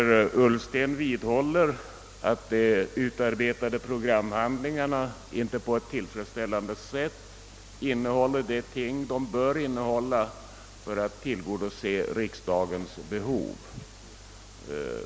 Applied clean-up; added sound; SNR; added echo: none; none; none; none.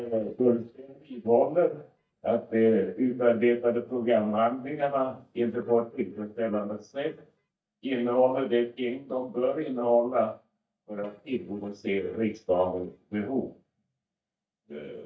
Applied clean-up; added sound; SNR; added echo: neural mask model DeepFilterNet 3.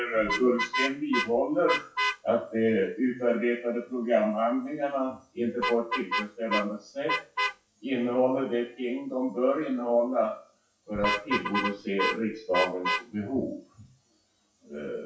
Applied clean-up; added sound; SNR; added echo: classical method WPE with log-MMSE.